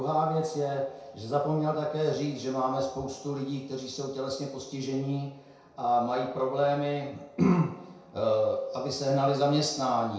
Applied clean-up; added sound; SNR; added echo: none; none; none; reverberation time 0.6 s.